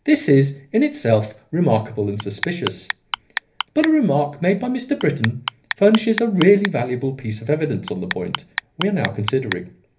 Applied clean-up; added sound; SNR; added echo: none; Clock; 10 dB; reverberation time 0.3 s.